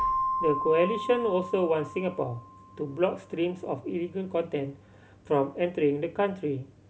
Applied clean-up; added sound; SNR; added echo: none; Keyboard (musical); 8 dB; none.